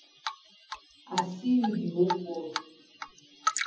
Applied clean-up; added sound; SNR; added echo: none; Drip; 4 dB; reverberation time 0.8 s.